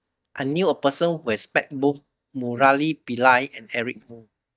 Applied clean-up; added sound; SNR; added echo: neural mask model DeepFilterNet 3.